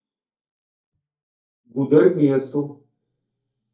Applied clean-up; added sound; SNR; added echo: neural mask model DeepFilterNet 3.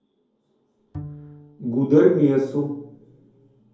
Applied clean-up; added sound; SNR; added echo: none; Bowed string instrument; 20 dB; reverberation time 2.2 s.